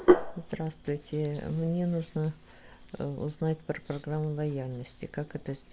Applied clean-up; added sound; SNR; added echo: none; Hands; 1 dB; none.